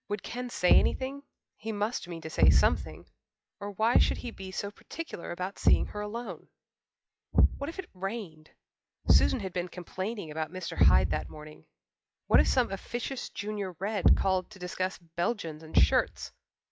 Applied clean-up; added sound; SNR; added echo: classical method log-MMSE.